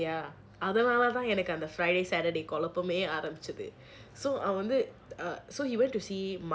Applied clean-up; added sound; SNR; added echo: none; none; none; none.